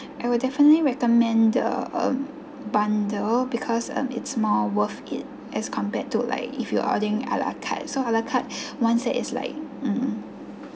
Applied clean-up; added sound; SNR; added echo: none; none; none; none.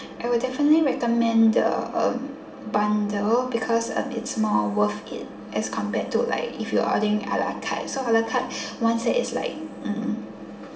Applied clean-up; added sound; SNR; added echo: none; none; none; reverberation time 1.9 s.